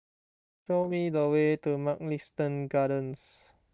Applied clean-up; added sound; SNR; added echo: neural mask model DeepFilterNet 3.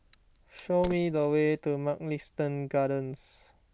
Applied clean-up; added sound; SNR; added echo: none; Crack; 20 dB; none.